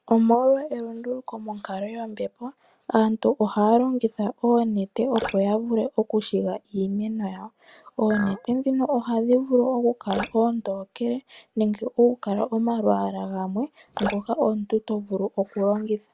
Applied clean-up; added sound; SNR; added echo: none; Drip + Chink, clink; 14 dB; none.